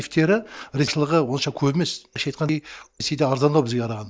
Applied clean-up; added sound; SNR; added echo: neural mask model DeepFilterNet 3.